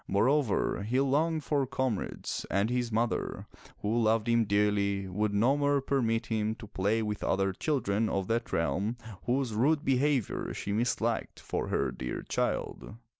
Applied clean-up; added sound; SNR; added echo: none; none; none; none.